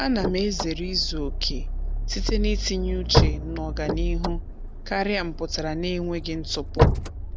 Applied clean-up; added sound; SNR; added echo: none; Accelerating, revving, vroom + Slam / Car; -2 dB; none.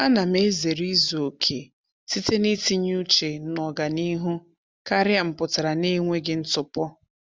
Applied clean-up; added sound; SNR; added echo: none; none; none; none.